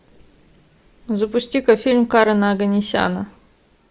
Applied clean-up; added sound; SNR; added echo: neural mask model Resemble Enhance denoiser.